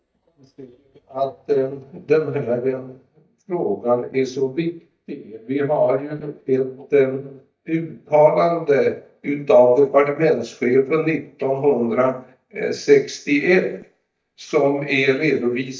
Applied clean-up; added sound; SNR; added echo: neural mask model DeepFilterNet 3.